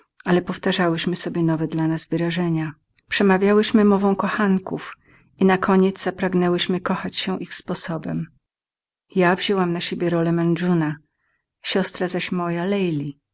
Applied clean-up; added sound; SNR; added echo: none; none; none; none.